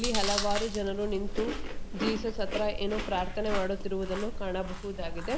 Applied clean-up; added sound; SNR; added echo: none; Chewing, mastication; 0 dB; none.